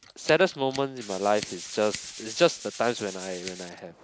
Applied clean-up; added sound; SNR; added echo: none; Tools + Scissors; 14 dB; none.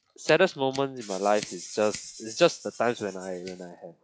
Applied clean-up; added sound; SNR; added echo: classical method log-MMSE.